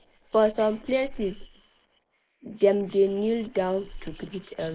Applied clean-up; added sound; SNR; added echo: neural mask model Resemble Enhance denoiser.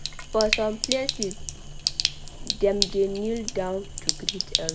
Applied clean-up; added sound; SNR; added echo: none; Sink (filling or washing); 1 dB; none.